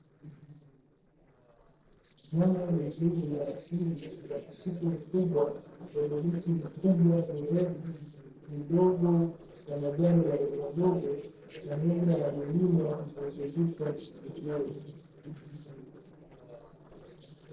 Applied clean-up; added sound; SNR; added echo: neural separator model SepFormer DNS4.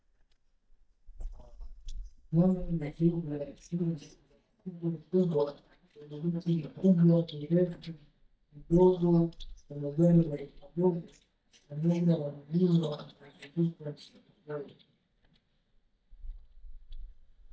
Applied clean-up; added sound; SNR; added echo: neural mask model DeepFilterNet 3.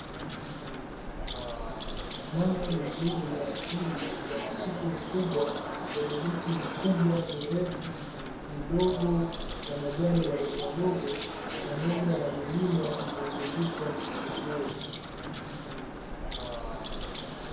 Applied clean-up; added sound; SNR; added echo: none; Bird; 3 dB; reverberation time 0.7 s.